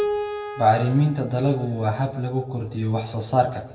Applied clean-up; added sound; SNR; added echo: none; Keyboard (musical); 10 dB; reverberation time 0.7 s.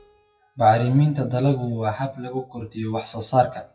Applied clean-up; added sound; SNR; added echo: classical method WPE with log-MMSE.